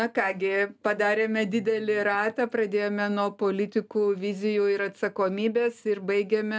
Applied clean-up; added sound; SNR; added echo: none; none; none; none.